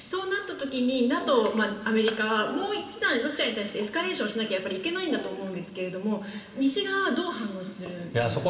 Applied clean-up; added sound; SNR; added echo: none; Brass instrument; 16 dB; reverberation time 2.9 s.